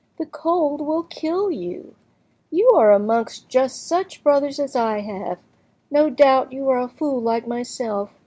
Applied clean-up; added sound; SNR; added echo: none; none; none; none.